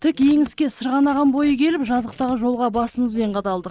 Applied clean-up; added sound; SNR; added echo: neural mask model RNNoise.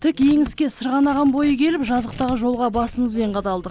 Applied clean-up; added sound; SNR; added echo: none; Tearing; 18 dB; none.